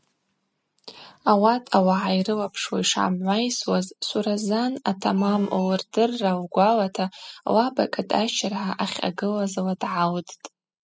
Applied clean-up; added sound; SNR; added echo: classical method spectral subtraction.